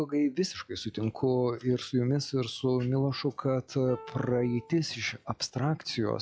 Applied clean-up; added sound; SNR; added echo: classical method log-MMSE.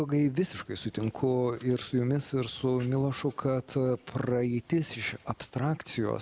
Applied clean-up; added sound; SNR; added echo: none; none; none; none.